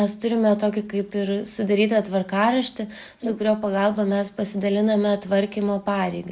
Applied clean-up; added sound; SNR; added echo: neural mask model Resemble Enhance denoiser.